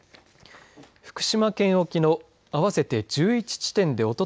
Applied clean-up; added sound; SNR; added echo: none; none; none; none.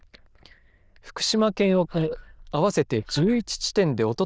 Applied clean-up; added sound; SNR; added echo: neural diffusion model UNIVERSE++.